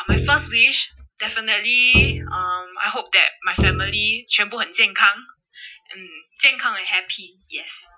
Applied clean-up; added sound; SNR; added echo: classical method Wiener filter.